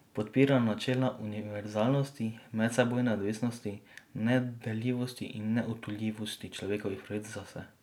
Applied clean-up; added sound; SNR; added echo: none; none; none; none.